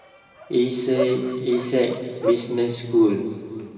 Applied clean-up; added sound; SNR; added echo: none; Bark; 11 dB; reverberation time 2.4 s.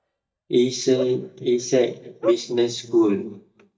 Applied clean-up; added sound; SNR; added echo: neural mask model DeepFilterNet 3.